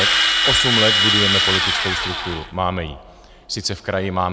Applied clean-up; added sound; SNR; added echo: none; Drill; -4 dB; none.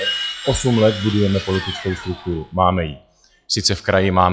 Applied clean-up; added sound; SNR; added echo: classical method log-MMSE.